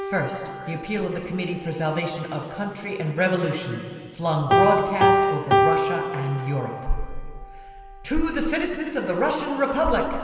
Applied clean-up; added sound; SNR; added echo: none; Piano; 1 dB; reverberation time 2.5 s.